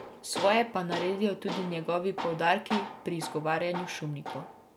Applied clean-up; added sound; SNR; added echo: none; Tools; 9 dB; none.